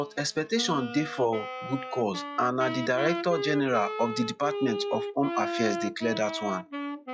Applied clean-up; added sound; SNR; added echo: classical method log-MMSE.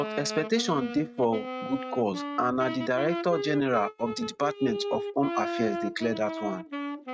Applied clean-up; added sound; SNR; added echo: neural mask model RNNoise.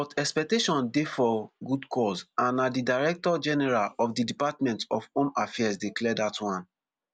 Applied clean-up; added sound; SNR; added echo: none; none; none; none.